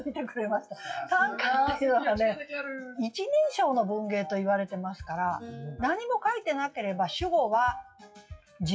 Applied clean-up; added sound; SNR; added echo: classical method WPE with log-MMSE.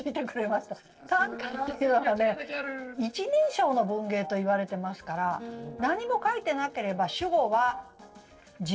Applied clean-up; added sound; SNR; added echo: neural separator model SepFormer DNS4.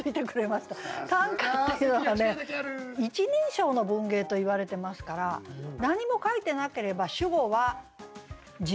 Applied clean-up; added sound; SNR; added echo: none; none; none; none.